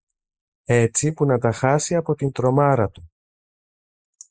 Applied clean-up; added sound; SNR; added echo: neural mask model Resemble Enhance denoiser.